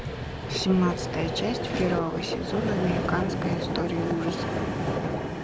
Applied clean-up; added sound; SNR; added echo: none; Vehicle; 0 dB; none.